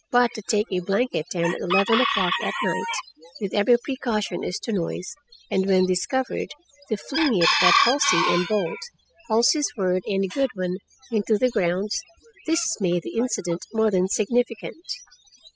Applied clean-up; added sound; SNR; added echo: classical method spectral subtraction.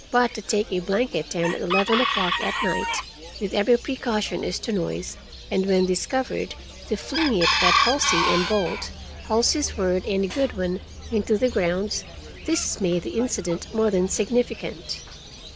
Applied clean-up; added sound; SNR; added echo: none; Chicken, rooster; 5 dB; none.